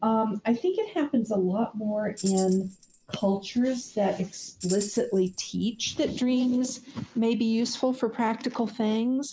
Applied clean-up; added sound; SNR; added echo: neural mask model Resemble Enhance denoiser.